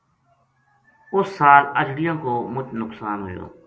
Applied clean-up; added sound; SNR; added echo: none; none; none; none.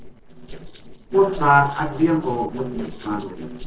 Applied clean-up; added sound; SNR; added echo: neural separator model SepFormer DNS4.